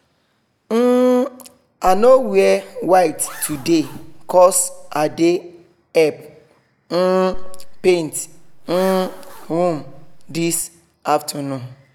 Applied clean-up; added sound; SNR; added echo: none; Zipper (clothing); 11 dB; none.